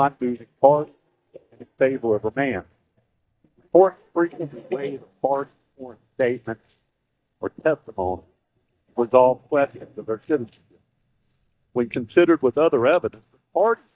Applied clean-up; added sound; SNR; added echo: neural mask model DeepFilterNet 3.